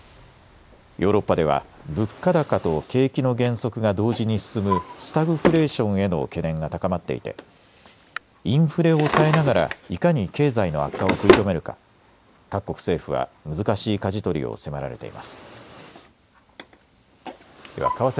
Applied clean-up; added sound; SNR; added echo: none; Drawer open or close; 7 dB; none.